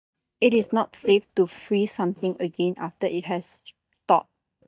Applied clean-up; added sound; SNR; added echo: neural mask model DeepFilterNet 3.